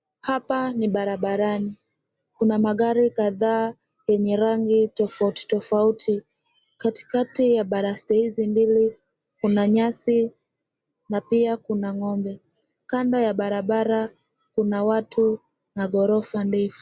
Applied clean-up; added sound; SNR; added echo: none; none; none; none.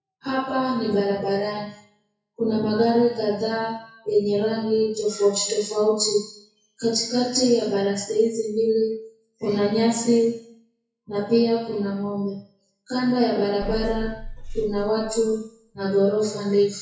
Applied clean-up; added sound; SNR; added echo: classical method WPE with log-MMSE.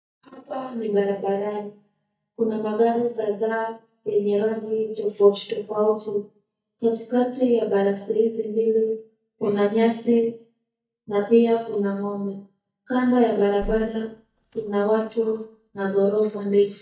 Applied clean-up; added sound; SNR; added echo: neural mask model DeepFilterNet 3.